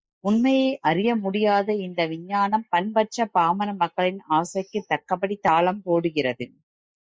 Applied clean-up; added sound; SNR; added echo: neural mask model Resemble Enhance denoiser.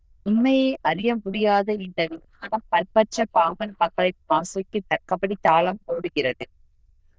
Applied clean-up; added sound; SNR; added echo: neural diffusion model UNIVERSE++.